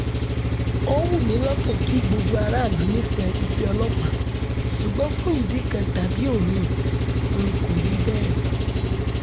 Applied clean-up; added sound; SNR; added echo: none; Engine; -5 dB; none.